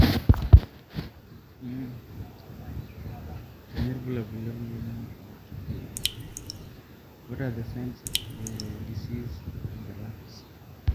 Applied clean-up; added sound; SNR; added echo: none; Raindrop; 8 dB; none.